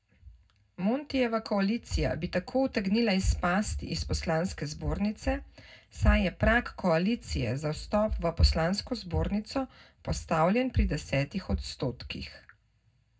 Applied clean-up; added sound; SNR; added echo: none; none; none; reverberation time 0.3 s.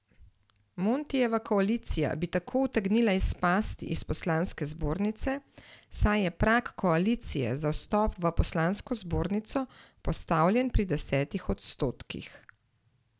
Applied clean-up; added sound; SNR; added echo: none; none; none; none.